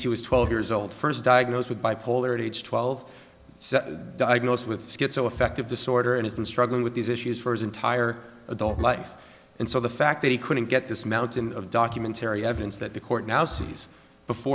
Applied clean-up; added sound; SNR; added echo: none; none; none; none.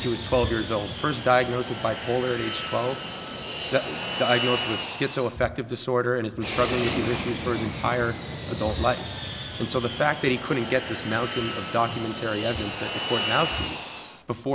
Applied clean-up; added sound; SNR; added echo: none; Fixed-wing aircraft, airplane; 6 dB; none.